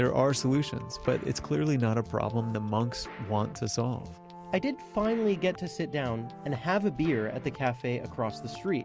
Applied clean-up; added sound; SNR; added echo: none; none; none; none.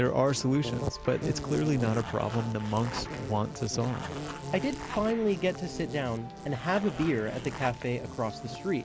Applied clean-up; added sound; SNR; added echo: none; Insect + Zipper (clothing); 10 dB; none.